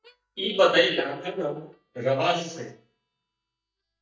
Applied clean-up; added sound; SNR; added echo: neural mask model DeepFilterNet 3.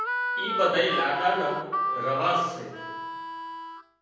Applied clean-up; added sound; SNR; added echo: none; Harmonica; 2 dB; reverberation time 1.1 s.